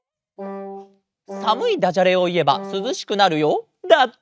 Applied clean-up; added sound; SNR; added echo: neural mask model RNNoise.